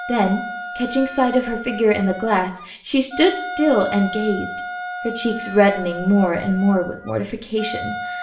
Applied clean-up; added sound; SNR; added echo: none; Wind instrument, woodwind instrument; 10 dB; reverberation time 0.5 s.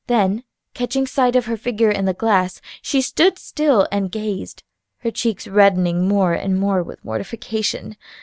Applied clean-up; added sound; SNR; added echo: none; none; none; none.